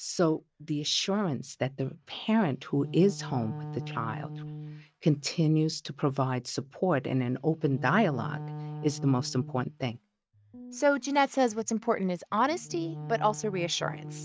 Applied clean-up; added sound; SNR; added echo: neural mask model RNNoise.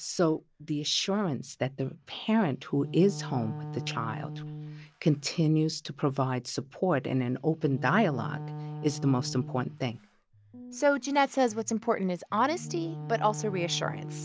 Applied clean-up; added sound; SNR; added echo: none; Wind instrument, woodwind instrument; 12 dB; none.